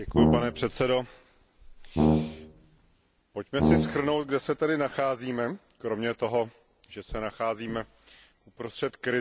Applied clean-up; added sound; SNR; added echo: none; Brass instrument; -3 dB; none.